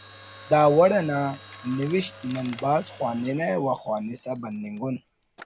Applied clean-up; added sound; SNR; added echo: none; Mechanisms; 18 dB; none.